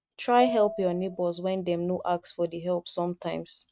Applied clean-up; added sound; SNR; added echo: neural mask model RNNoise.